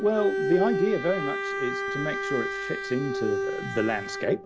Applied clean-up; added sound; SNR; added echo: none; Bowed string instrument; 2 dB; none.